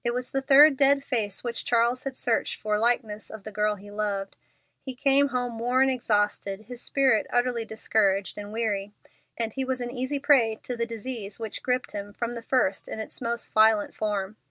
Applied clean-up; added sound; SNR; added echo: none; none; none; none.